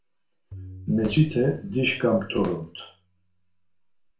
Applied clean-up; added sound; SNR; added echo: none; Tabla; 20 dB; reverberation time 0.3 s.